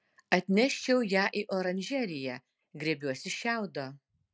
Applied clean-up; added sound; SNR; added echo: none; none; none; none.